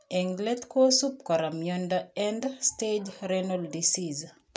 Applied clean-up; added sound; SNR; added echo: none; none; none; none.